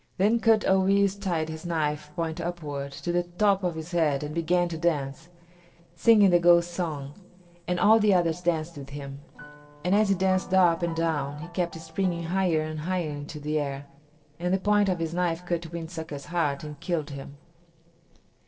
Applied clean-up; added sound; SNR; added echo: neural separator model SepFormer DNS4.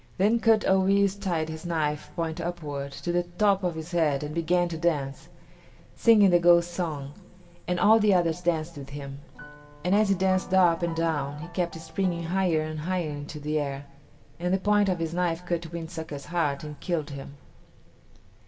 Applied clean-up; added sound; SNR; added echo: none; Piano; 17 dB; reverberation time 2.7 s.